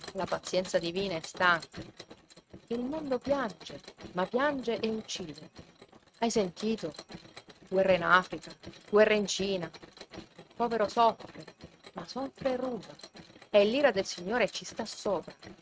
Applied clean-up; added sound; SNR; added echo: neural mask model RNNoise.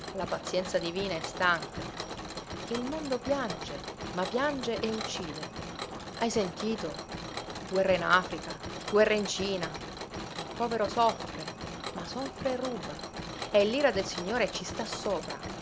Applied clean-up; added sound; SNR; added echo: none; Mechanisms; 7 dB; none.